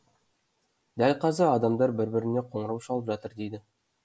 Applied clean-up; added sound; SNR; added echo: none; none; none; none.